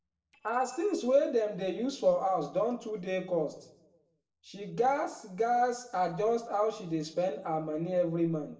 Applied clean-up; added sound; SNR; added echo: neural separator model SepFormer DNS4.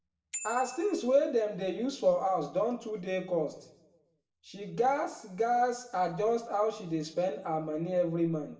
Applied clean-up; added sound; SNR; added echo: none; Bicycle bell; 17 dB; reverberation time 0.6 s.